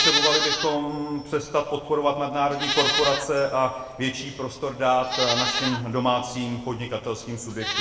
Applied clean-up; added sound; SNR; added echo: none; Livestock, farm animals, working animals; 4 dB; reverberation time 1.0 s.